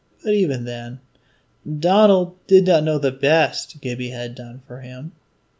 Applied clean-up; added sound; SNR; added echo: none; none; none; none.